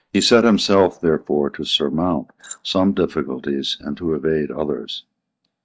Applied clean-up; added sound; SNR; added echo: neural mask model DeepFilterNet 3.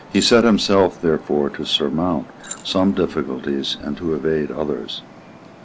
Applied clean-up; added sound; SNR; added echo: none; Keys jangling + Traffic noise, roadway noise; 20 dB; none.